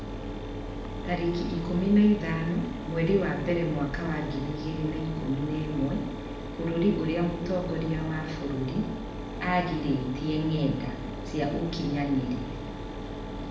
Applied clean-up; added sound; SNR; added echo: none; Mechanisms; 6 dB; reverberation time 0.8 s.